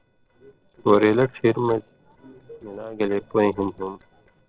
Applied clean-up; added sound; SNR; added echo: neural separator model SepFormer DNS4.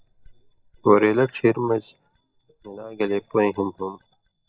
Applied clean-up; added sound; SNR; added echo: neural mask model DeepFilterNet 3.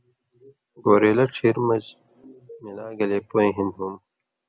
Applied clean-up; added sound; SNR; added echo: none; none; none; none.